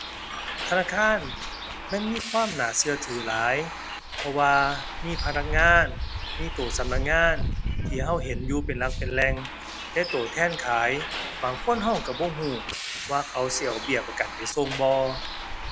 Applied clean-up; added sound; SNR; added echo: none; Bus; 5 dB; none.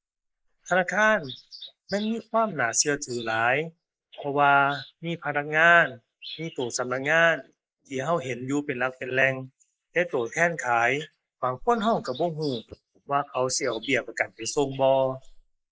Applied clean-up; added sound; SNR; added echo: neural mask model Resemble Enhance denoiser.